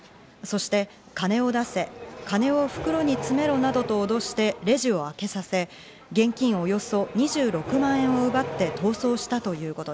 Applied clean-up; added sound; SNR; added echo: none; Accelerating, revving, vroom; 10 dB; none.